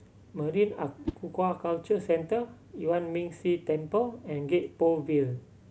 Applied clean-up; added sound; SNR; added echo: none; Whoosh, swoosh, swish; 15 dB; none.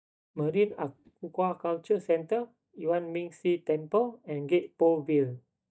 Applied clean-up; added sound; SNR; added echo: neural mask model DeepFilterNet 3.